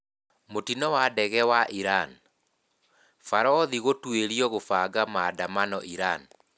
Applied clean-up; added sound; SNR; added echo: none; none; none; none.